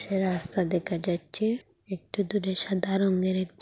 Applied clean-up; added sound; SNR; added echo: none; none; none; none.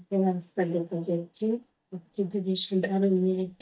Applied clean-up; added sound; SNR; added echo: neural mask model DeepFilterNet 3.